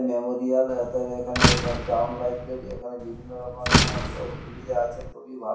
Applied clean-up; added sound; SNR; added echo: none; Slam; -2 dB; reverberation time 0.6 s.